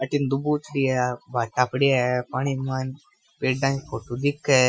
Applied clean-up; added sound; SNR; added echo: classical method Wiener filter.